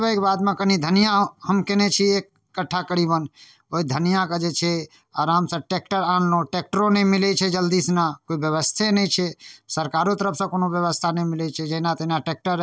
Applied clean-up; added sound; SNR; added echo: none; none; none; none.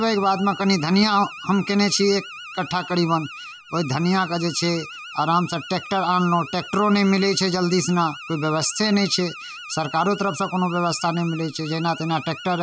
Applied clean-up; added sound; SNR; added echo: none; Alarm; 15 dB; none.